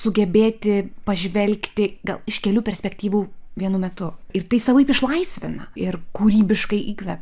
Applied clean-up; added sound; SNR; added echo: none; none; none; none.